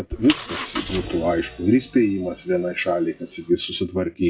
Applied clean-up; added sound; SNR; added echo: classical method WPE with log-MMSE.